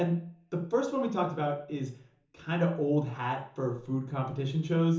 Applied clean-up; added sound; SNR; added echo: none; none; none; reverberation time 0.7 s.